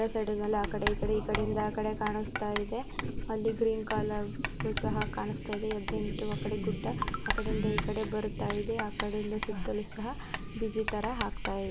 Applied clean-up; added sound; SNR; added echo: none; Writing + Thunder; 2 dB; none.